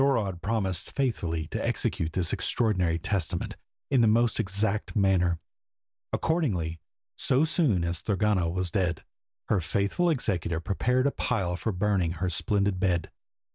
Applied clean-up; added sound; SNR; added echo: none; none; none; none.